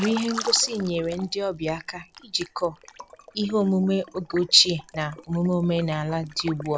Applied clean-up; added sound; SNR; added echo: none; Liquid; 16 dB; none.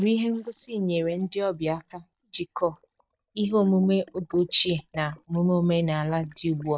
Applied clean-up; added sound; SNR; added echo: neural mask model DeepFilterNet 3.